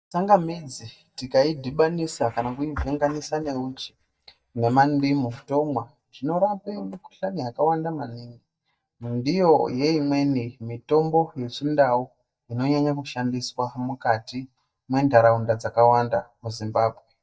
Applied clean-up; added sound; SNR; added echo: neural mask model DeepFilterNet 3.